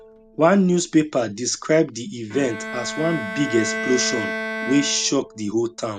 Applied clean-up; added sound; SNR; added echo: none; Bowed string instrument; 9 dB; none.